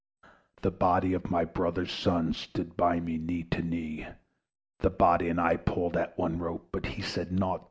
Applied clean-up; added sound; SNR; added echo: none; none; none; none.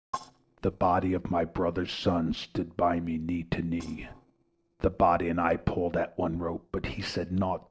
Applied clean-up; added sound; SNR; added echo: neural separator model SepFormer DNS4.